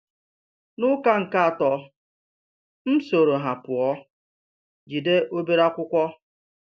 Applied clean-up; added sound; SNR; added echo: none; none; none; none.